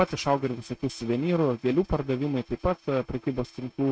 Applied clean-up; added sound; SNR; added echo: neural mask model RNNoise.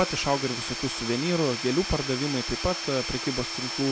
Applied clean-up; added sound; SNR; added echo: none; Tools / Domestic sounds, home sounds; 5 dB; none.